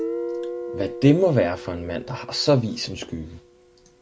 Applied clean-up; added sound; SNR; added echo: none; Guitar; 10 dB; none.